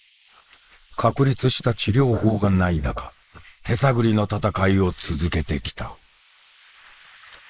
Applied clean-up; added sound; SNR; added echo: neural mask model Resemble Enhance denoiser.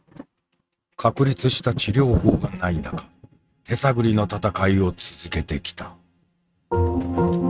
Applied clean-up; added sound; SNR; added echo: neural mask model RNNoise.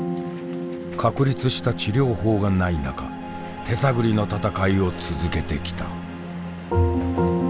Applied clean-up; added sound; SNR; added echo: none; none; none; none.